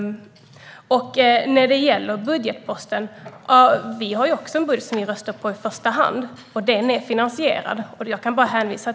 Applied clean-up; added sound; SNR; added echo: none; none; none; none.